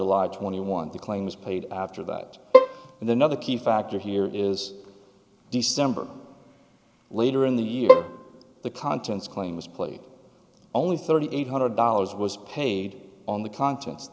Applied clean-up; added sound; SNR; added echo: none; Bowed string instrument; -3 dB; none.